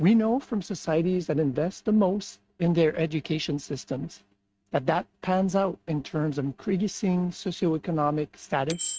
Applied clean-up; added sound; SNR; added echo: neural mask model RNNoise.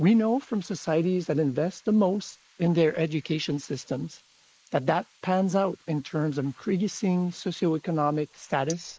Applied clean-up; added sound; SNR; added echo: neural mask model Resemble Enhance denoiser.